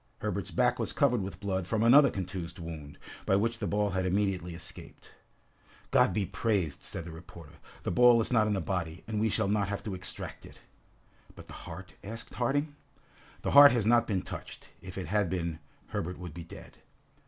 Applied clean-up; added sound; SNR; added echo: none; none; none; none.